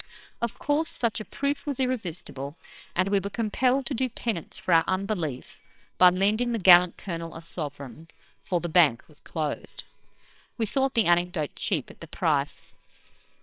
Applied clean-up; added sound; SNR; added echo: neural separator model SepFormer WHAMR!.